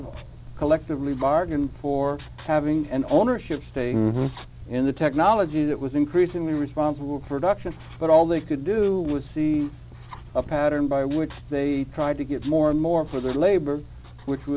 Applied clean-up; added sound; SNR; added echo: none; Writing; 18 dB; none.